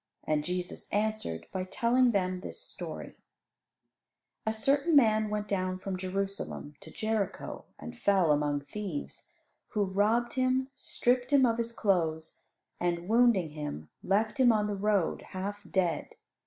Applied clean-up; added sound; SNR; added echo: none; none; none; none.